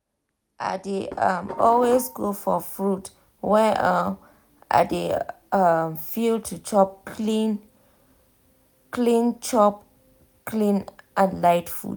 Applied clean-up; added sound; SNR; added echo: none; Dishes, pots, and pans; 13 dB; none.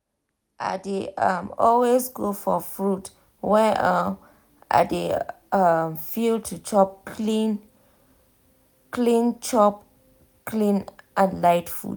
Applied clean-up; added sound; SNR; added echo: none; none; none; none.